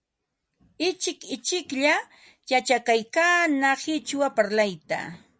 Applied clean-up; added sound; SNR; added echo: none; none; none; none.